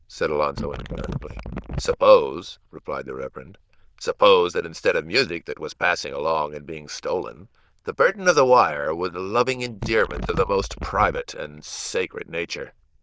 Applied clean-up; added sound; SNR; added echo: neural diffusion model UNIVERSE++.